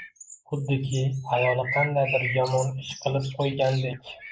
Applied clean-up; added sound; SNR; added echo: neural mask model Resemble Enhance denoiser.